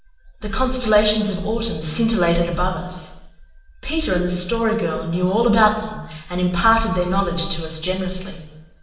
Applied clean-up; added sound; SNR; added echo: none; none; none; reverberation time 0.9 s.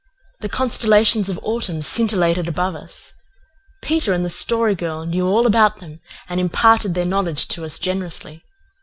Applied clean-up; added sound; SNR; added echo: none; none; none; none.